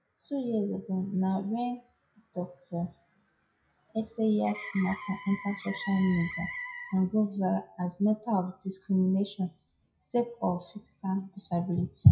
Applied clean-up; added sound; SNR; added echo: classical method WPE with log-MMSE.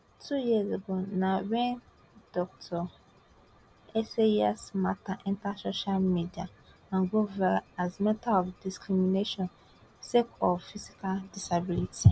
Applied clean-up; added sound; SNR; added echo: none; none; none; none.